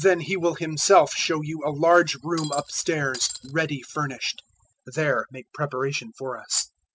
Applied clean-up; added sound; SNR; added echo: none; Shatter; 12 dB; none.